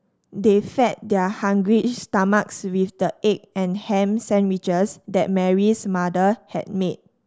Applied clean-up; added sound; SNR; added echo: none; none; none; none.